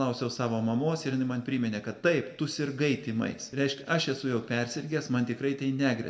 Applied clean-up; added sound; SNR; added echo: none; none; none; reverberation time 1.1 s.